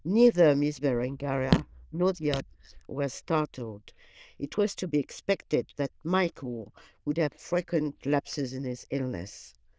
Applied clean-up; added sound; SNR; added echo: neural diffusion model UNIVERSE++.